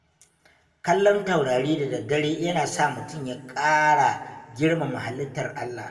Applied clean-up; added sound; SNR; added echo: none; none; none; reverberation time 1.2 s.